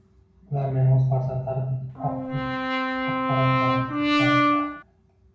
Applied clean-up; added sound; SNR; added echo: none; Brass instrument; -3 dB; reverberation time 0.6 s.